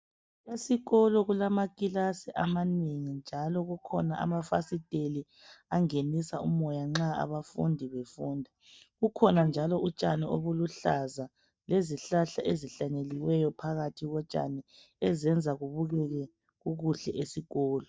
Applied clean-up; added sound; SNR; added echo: neural mask model DeepFilterNet 3.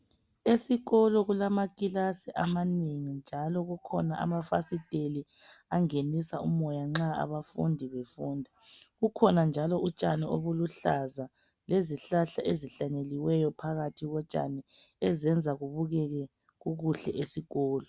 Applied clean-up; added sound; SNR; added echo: none; none; none; none.